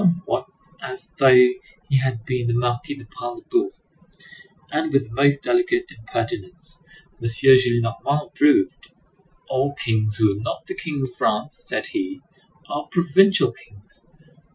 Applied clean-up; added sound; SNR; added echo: classical method Wiener filter.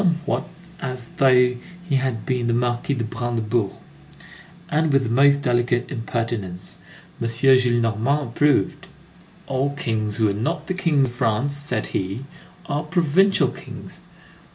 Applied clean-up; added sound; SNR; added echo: none; none; none; none.